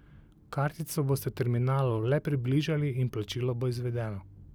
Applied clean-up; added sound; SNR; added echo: none; none; none; none.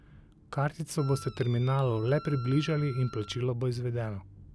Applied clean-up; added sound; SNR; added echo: none; Wind instrument, woodwind instrument; 18 dB; none.